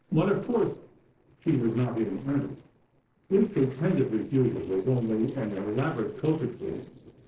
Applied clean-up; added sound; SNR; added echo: neural separator model SepFormer DNS4.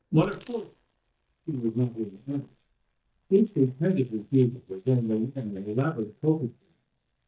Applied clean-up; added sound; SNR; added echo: neural mask model DeepFilterNet 3.